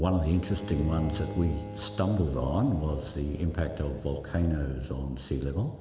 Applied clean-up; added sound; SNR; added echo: none; Bowed string instrument; 12 dB; reverberation time 3.0 s.